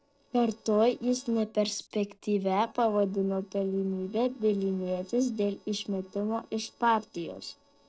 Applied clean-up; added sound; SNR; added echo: neural separator model SepFormer DNS4.